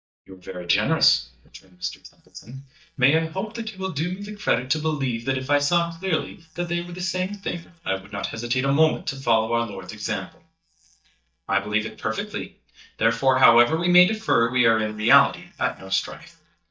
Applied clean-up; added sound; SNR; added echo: neural mask model DeepFilterNet 3.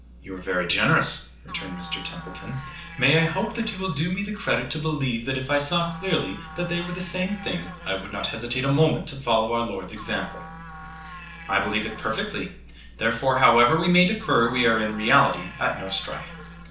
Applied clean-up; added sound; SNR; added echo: none; Musical instrument; 17 dB; reverberation time 0.9 s.